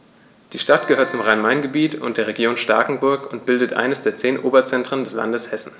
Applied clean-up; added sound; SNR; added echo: none; Wind instrument, woodwind instrument; 15 dB; none.